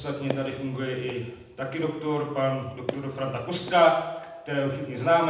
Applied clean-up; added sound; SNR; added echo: none; Walk, footsteps; 16 dB; reverberation time 0.8 s.